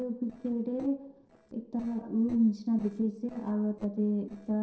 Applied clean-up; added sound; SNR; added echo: neural separator model SepFormer DNS4.